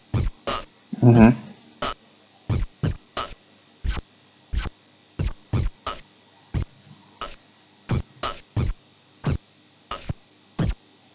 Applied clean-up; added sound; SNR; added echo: none; Scratching (performance technique); 2 dB; none.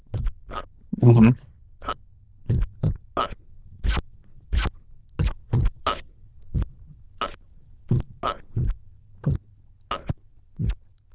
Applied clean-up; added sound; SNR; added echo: neural diffusion model UNIVERSE++.